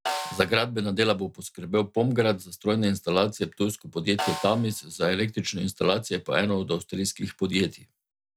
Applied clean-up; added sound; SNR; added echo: none; Snare drum; 12 dB; none.